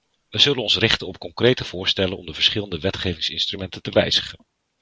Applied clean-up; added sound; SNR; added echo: none; none; none; none.